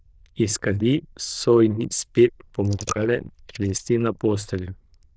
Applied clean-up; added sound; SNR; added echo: neural diffusion model UNIVERSE++.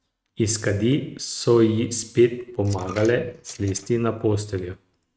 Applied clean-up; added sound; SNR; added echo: neural mask model RNNoise.